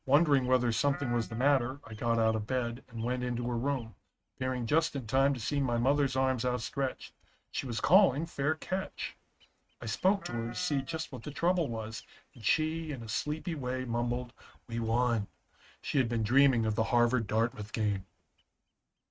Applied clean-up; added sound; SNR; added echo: neural mask model RNNoise.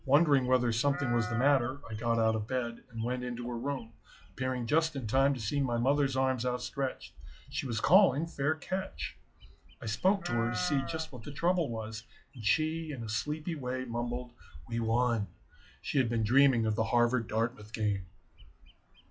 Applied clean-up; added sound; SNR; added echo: classical method log-MMSE.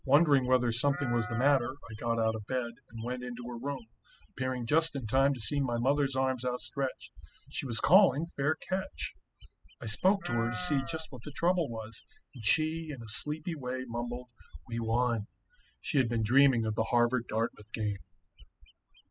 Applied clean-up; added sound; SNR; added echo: classical method spectral subtraction.